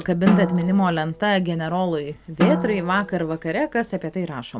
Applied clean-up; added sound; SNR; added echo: none; Drum; 6 dB; none.